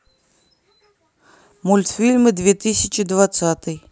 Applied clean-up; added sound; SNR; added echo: none; none; none; none.